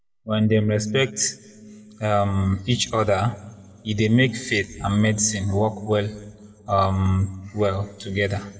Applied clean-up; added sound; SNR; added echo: none; none; none; reverberation time 0.9 s.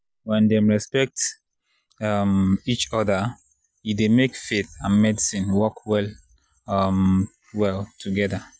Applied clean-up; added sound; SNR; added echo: none; none; none; none.